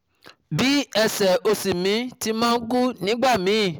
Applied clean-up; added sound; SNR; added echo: none; none; none; none.